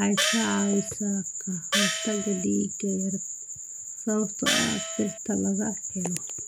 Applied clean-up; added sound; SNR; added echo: none; Gong; 1 dB; none.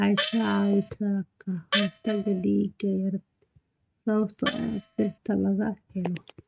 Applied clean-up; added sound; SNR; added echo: neural mask model RNNoise.